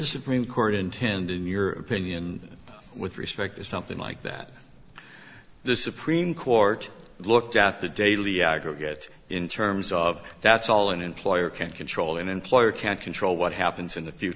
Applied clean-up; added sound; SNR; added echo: none; none; none; none.